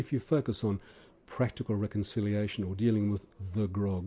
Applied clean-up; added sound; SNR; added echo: none; none; none; none.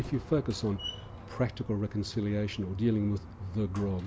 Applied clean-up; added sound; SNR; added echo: none; Slam; 12 dB; none.